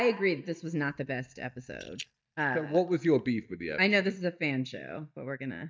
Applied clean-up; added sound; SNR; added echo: neural mask model DeepFilterNet 3.